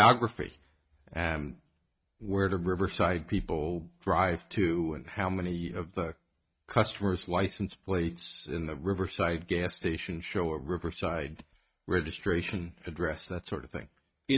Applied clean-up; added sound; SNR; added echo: neural mask model RNNoise.